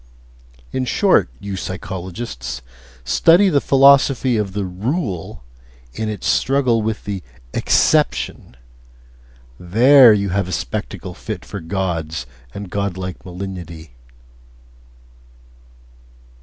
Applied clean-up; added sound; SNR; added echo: none; none; none; none.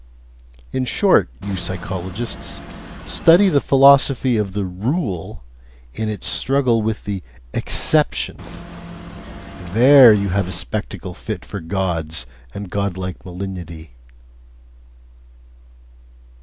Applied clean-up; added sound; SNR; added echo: none; Boat, Water vehicle; 13 dB; none.